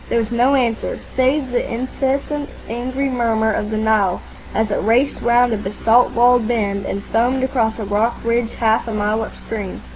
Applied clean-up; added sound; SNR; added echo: none; none; none; none.